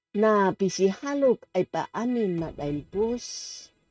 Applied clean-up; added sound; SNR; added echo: neural mask model RNNoise.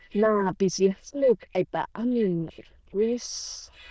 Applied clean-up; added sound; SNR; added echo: neural diffusion model UNIVERSE++.